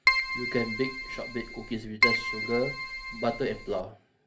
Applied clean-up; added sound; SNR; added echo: none; Keyboard (musical); -2 dB; reverberation time 0.3 s.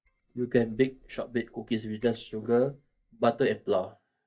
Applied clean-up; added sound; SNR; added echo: neural mask model DeepFilterNet 3.